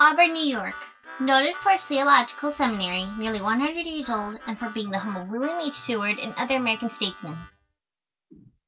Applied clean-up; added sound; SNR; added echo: none; Harmonica; 18 dB; none.